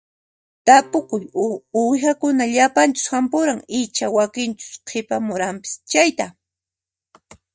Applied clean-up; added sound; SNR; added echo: neural mask model DeepFilterNet 3.